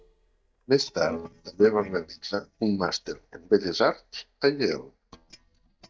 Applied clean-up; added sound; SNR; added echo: neural mask model DeepFilterNet 3.